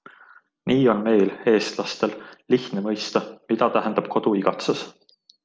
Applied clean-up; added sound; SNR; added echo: none; none; none; none.